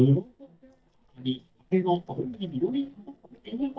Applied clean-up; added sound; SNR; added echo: neural mask model DeepFilterNet 3.